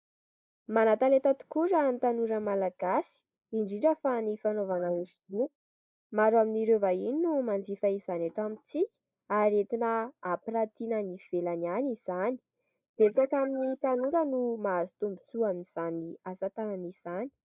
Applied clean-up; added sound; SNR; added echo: neural mask model Resemble Enhance denoiser.